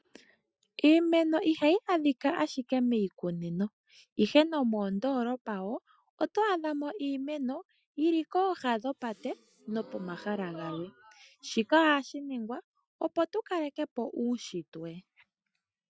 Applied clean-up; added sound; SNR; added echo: classical method Wiener filter.